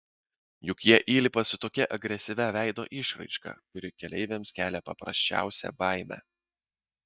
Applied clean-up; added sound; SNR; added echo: neural mask model DeepFilterNet 3.